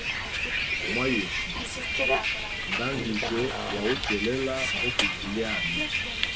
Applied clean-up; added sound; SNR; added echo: none; Bus; -4 dB; none.